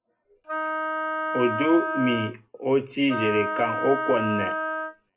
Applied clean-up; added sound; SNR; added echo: none; Wind instrument, woodwind instrument; 3 dB; reverberation time 0.2 s.